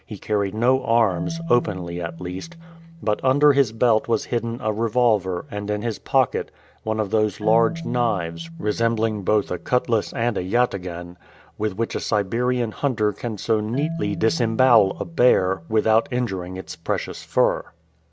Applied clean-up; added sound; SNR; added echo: none; Marimba, xylophone; 15 dB; none.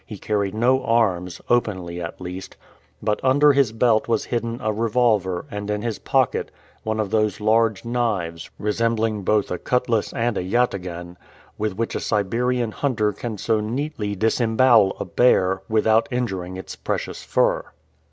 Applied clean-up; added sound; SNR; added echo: none; none; none; none.